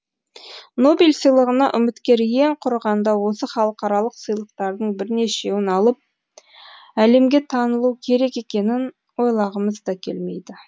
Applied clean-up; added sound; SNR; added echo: none; none; none; none.